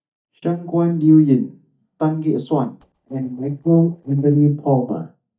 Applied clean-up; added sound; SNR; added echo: neural mask model DeepFilterNet 3.